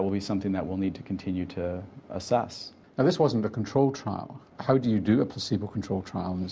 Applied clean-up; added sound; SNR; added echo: none; none; none; none.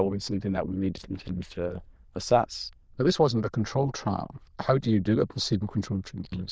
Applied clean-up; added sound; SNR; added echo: neural diffusion model UNIVERSE++.